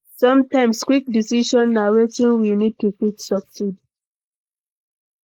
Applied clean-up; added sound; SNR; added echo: neural mask model Resemble Enhance denoiser.